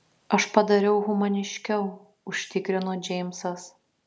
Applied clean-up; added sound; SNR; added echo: none; none; none; none.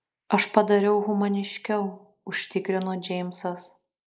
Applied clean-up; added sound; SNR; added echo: neural mask model Resemble Enhance denoiser.